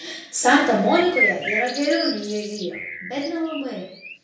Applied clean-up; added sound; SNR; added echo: none; Bird; 6 dB; reverberation time 0.5 s.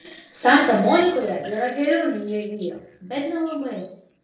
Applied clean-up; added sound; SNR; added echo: neural separator model SepFormer DNS4.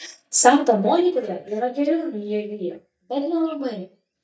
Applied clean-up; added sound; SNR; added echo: neural mask model DeepFilterNet 3.